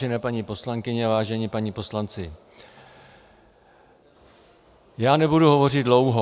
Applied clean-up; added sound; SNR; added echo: none; none; none; none.